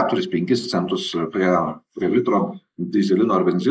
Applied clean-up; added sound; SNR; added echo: neural mask model Resemble Enhance denoiser.